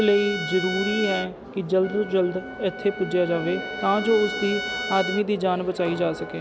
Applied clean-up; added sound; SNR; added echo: none; Trumpet; 9 dB; none.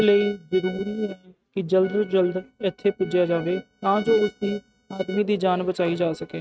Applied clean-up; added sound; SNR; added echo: neural mask model RNNoise.